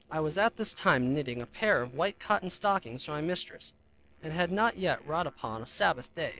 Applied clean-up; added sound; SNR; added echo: neural separator model SepFormer DNS4.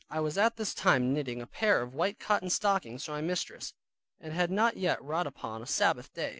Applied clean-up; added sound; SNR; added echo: none; none; none; none.